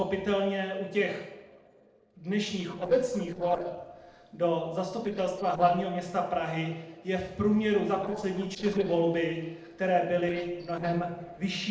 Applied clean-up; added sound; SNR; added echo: neural separator model SepFormer DNS4.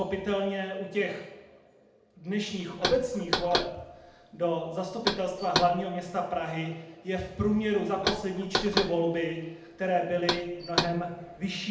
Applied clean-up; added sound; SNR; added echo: none; Knock; 4 dB; reverberation time 0.8 s.